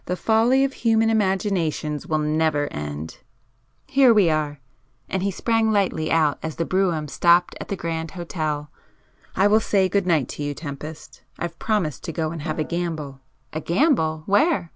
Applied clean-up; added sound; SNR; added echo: none; Snare drum; 20 dB; none.